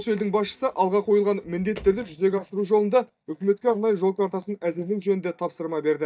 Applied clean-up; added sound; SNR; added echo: neural mask model DeepFilterNet 3.